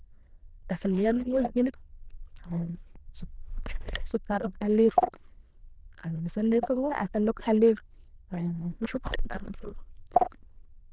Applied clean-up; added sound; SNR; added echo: neural diffusion model UNIVERSE++.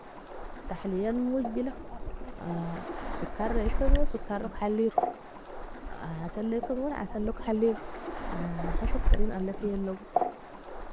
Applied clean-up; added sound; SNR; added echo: none; Waves, surf; -3 dB; none.